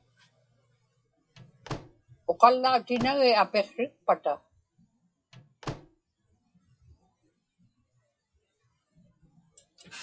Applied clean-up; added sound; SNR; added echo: classical method log-MMSE.